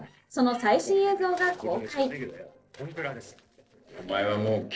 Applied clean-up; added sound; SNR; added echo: neural separator model SepFormer DNS4.